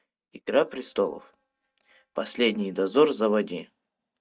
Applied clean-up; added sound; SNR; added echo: neural mask model DeepFilterNet 3.